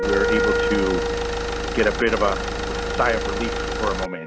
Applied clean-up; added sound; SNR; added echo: none; Wind instrument, woodwind instrument + Engine; -1 dB; none.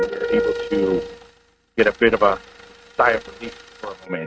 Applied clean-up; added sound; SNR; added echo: neural mask model RNNoise.